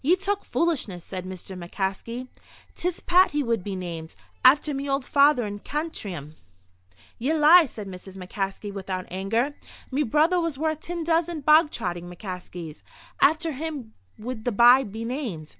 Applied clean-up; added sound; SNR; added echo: none; none; none; none.